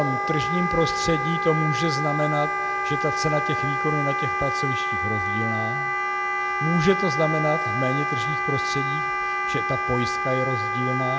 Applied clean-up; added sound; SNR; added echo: none; Wind instrument, woodwind instrument; -1 dB; none.